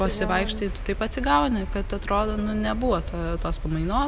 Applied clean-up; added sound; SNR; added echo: none; none; none; none.